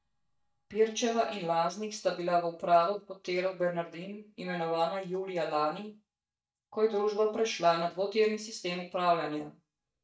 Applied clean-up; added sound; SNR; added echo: neural mask model DeepFilterNet 3.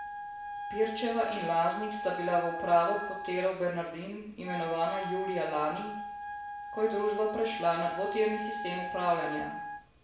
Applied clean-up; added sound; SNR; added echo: none; Wind instrument, woodwind instrument; 7 dB; reverberation time 0.6 s.